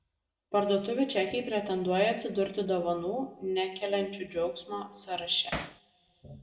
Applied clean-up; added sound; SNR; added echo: none; Hammer; 6 dB; reverberation time 1.1 s.